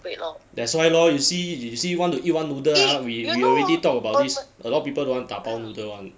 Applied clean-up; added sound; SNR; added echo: none; none; none; none.